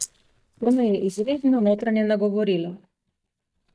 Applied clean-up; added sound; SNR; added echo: neural mask model DeepFilterNet 3.